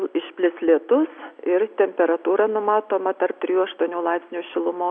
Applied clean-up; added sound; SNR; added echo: none; none; none; none.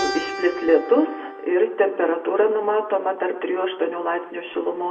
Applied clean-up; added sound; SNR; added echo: none; Keyboard (musical); 13 dB; reverberation time 0.6 s.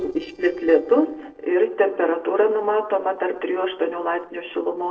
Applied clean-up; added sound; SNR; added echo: neural separator model SepFormer DNS4.